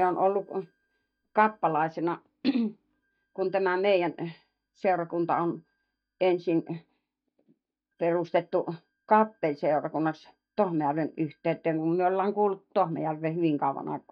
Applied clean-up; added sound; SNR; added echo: neural mask model DeepFilterNet 3.